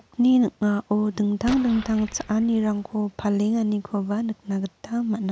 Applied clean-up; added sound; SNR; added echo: none; Explosion; 15 dB; none.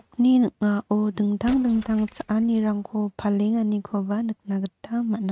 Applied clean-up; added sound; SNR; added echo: neural mask model RNNoise.